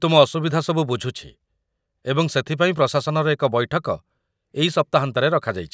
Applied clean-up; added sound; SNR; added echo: none; none; none; none.